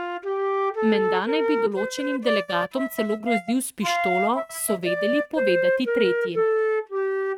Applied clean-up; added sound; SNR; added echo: neural mask model RNNoise.